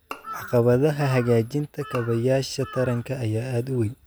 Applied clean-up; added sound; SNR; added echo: none; Bowed string instrument + Bird vocalization, bird call, bird song / Crow; 17 dB; none.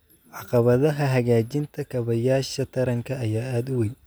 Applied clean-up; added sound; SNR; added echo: none; none; none; none.